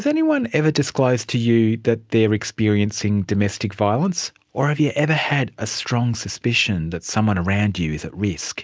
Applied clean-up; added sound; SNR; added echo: none; none; none; none.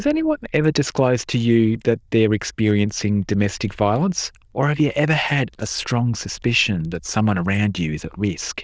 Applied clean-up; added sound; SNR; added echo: neural diffusion model UNIVERSE++.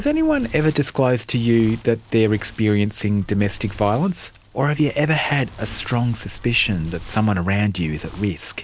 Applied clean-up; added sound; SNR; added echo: none; Wind; 18 dB; none.